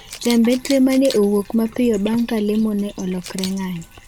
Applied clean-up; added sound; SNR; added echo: none; Bathtub (filling or washing) + Camera; 17 dB; none.